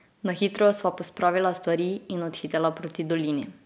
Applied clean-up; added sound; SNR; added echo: none; none; none; none.